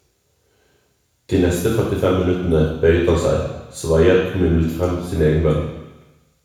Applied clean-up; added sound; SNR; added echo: none; none; none; reverberation time 1.0 s.